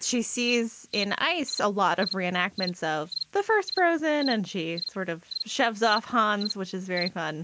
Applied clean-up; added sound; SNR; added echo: none; Cricket; 12 dB; none.